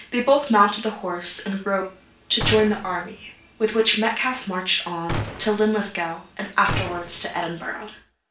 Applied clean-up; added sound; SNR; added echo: none; Gunshot, gunfire; 11 dB; reverberation time 0.3 s.